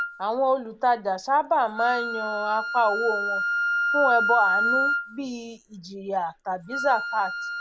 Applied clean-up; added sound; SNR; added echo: none; Wind instrument, woodwind instrument; 2 dB; none.